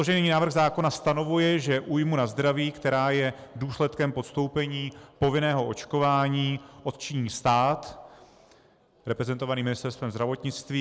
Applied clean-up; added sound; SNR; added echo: none; none; none; none.